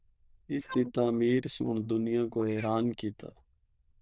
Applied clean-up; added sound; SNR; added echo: neural diffusion model UNIVERSE++.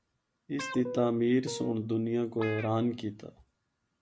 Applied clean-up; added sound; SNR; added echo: none; Guitar; 10 dB; none.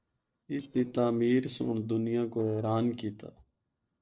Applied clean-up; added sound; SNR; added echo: neural separator model SepFormer DNS4.